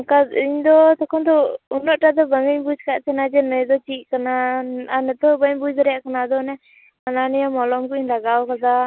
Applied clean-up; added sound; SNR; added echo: none; none; none; none.